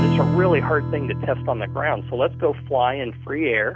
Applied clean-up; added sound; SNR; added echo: none; Strum; 2 dB; none.